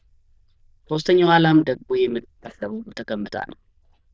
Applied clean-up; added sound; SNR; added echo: neural diffusion model UNIVERSE++.